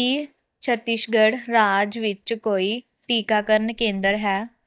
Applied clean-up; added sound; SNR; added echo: neural mask model DeepFilterNet 3.